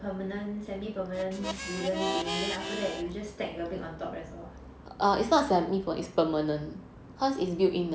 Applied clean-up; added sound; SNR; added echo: none; Harmonica; 4 dB; none.